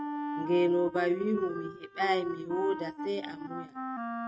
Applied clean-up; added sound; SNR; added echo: neural mask model RNNoise.